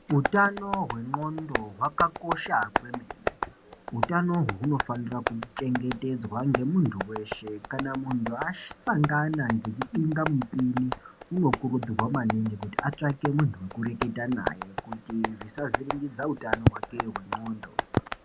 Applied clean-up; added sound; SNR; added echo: none; Tap; 7 dB; none.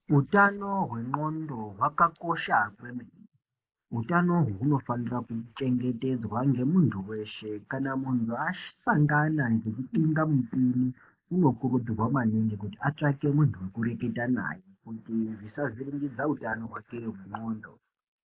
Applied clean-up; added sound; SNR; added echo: neural mask model Resemble Enhance denoiser.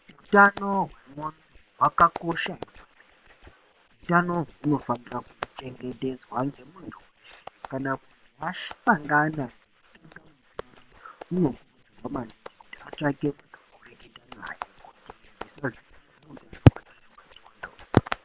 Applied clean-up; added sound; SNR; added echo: neural separator model SepFormer WHAM!.